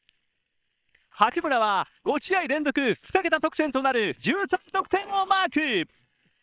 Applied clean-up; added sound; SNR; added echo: neural separator model SepFormer WHAM!.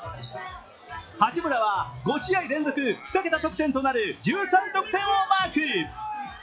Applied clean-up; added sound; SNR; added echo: classical method log-MMSE.